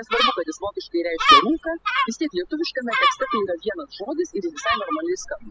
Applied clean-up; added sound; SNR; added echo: classical method spectral subtraction.